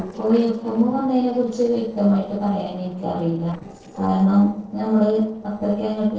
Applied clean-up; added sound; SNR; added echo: neural separator model SepFormer DNS4.